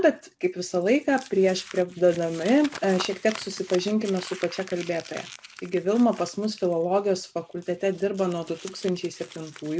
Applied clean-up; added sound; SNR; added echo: none; Crumpling, crinkling; 18 dB; none.